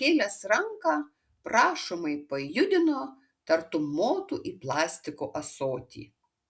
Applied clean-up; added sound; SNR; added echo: none; none; none; none.